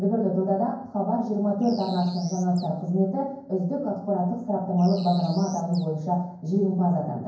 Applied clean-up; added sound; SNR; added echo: none; Bird; 20 dB; reverberation time 0.9 s.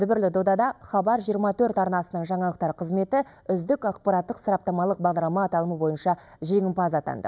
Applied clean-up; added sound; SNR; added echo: none; none; none; none.